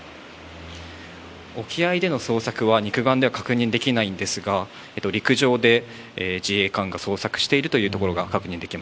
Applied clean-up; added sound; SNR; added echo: none; none; none; none.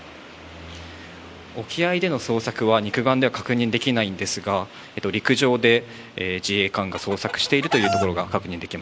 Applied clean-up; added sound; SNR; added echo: none; Chicken, rooster; 5 dB; none.